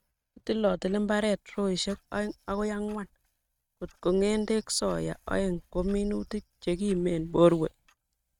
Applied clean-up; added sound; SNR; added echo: neural mask model RNNoise.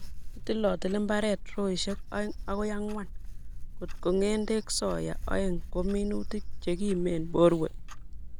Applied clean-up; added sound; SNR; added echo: none; Clock; 4 dB; none.